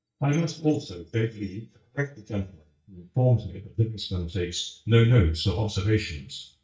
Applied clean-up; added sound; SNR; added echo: neural mask model DeepFilterNet 3.